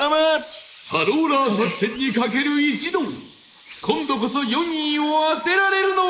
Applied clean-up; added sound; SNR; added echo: neural mask model Resemble Enhance denoiser.